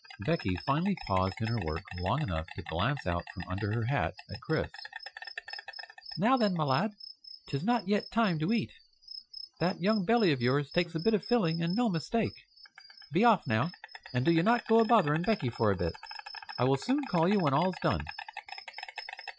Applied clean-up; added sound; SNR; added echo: classical method Wiener filter.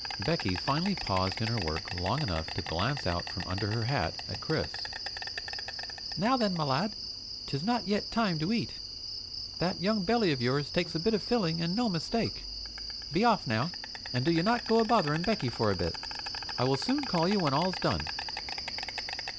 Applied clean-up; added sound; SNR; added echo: none; Insect; 7 dB; none.